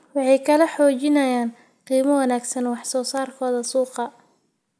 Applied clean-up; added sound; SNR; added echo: none; none; none; none.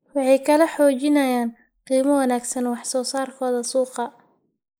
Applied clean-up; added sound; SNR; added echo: neural mask model Resemble Enhance denoiser.